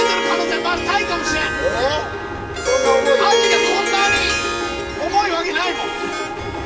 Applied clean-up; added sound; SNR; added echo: none; Harp; 0 dB; reverberation time 2.9 s.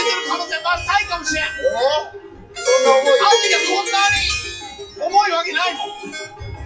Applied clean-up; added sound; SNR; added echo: classical method WPE with log-MMSE.